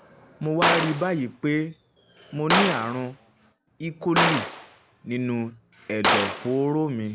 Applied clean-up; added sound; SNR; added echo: none; Gunshot, gunfire; 1 dB; none.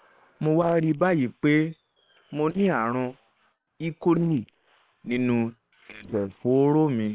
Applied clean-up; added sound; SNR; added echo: neural separator model SepFormer WHAM!.